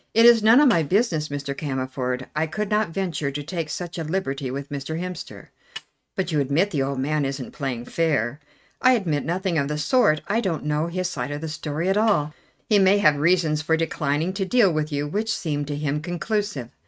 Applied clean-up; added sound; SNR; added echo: neural mask model RNNoise.